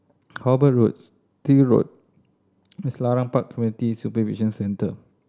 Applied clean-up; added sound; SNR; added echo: none; none; none; none.